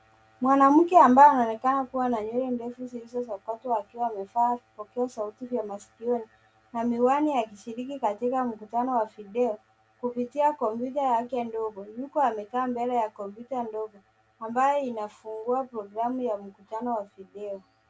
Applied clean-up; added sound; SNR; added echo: none; none; none; none.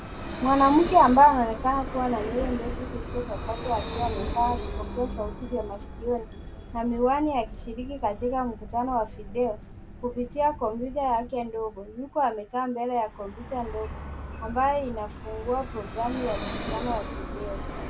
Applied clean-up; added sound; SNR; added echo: none; Vehicle; 9 dB; none.